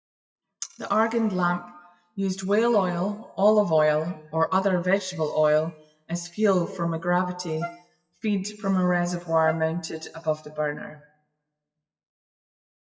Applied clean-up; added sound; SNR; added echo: classical method WPE with log-MMSE.